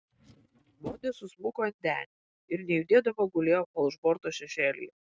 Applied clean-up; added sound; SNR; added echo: neural mask model RNNoise.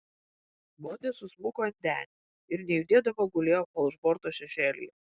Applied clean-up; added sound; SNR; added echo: neural mask model Resemble Enhance denoiser.